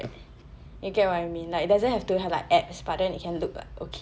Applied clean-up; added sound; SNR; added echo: none; none; none; none.